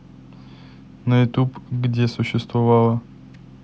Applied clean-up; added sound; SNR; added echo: none; none; none; none.